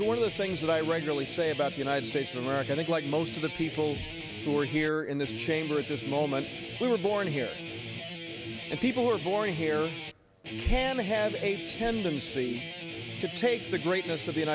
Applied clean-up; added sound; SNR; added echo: none; Guitar; 8 dB; none.